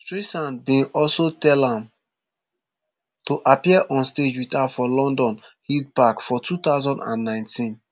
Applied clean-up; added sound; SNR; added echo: none; none; none; none.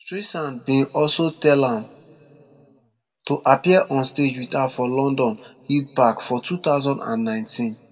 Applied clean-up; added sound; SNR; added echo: none; none; none; reverberation time 1.8 s.